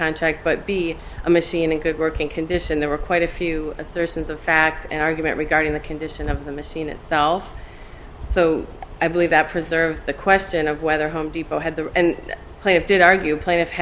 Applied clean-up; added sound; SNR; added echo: none; Cricket; 14 dB; none.